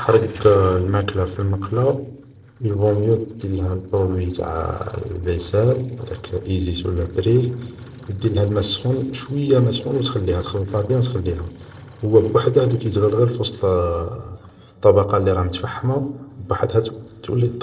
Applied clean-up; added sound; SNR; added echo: neural separator model SepFormer DNS4.